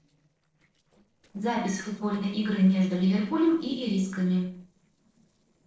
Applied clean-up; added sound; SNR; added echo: neural separator model SepFormer DNS4.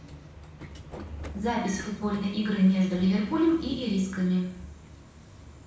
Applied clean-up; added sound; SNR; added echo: none; Sliding door / Train; 18 dB; reverberation time 0.5 s.